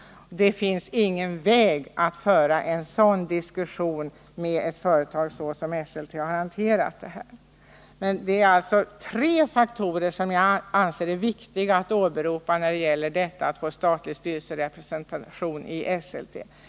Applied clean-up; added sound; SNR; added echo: none; none; none; none.